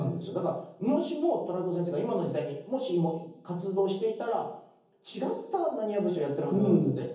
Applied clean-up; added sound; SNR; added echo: none; none; none; reverberation time 0.7 s.